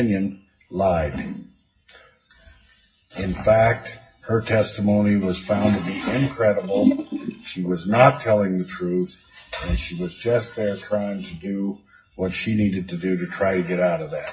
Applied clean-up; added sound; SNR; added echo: classical method WPE with log-MMSE.